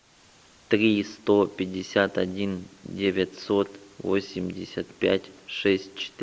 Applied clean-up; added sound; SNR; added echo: none; none; none; none.